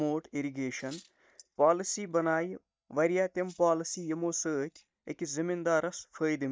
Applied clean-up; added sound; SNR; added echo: neural mask model DeepFilterNet 3.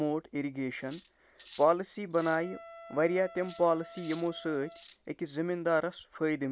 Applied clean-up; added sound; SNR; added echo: none; Cutlery, silverware + Wind instrument, woodwind instrument; 16 dB; none.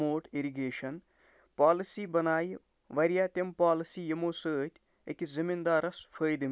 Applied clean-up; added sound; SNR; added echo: none; none; none; none.